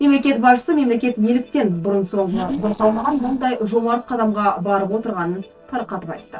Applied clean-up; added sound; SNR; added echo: neural separator model SepFormer DNS4.